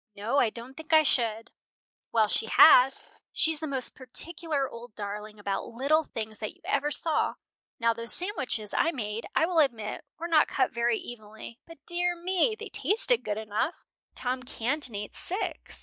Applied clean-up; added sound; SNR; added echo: neural mask model DeepFilterNet 3.